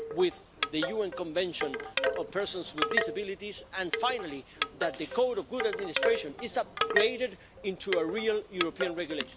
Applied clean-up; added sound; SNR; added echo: none; Wind chime / Wood; 3 dB; none.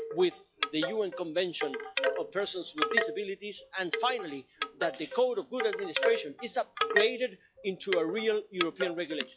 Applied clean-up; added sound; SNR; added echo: classical method log-MMSE.